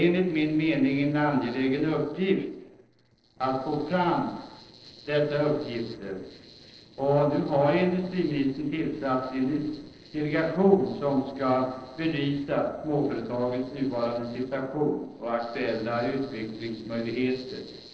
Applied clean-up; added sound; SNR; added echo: neural separator model SepFormer DNS4.